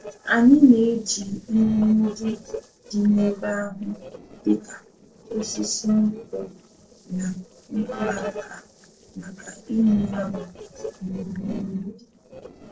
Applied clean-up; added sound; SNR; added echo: neural separator model SepFormer DNS4.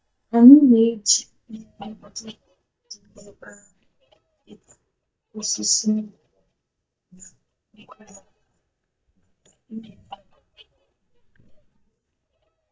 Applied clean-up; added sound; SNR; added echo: neural mask model DeepFilterNet 3.